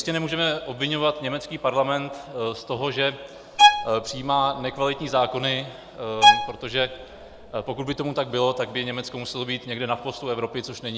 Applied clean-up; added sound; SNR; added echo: none; Bowed string instrument; -4 dB; none.